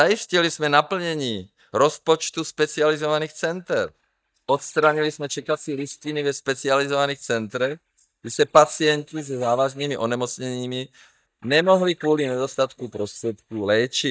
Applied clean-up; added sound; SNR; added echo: neural mask model DeepFilterNet 3.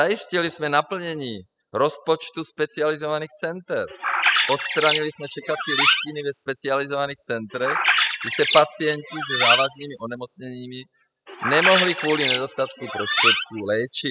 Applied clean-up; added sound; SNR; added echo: classical method spectral subtraction.